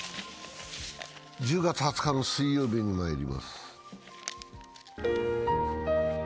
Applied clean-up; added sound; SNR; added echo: none; none; none; none.